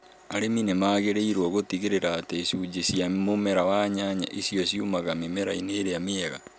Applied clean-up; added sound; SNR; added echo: none; none; none; none.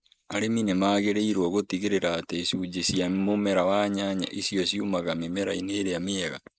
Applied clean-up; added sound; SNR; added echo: neural mask model Resemble Enhance denoiser.